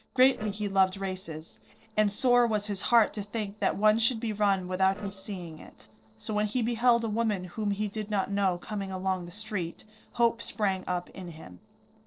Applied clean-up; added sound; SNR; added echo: neural separator model SepFormer DNS4.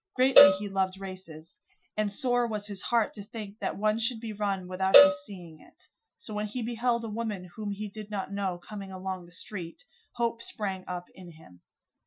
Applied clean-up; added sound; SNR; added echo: classical method Wiener filter.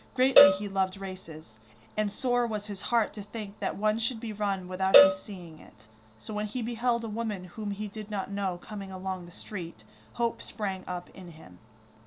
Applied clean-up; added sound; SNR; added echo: none; Cowbell; -5 dB; none.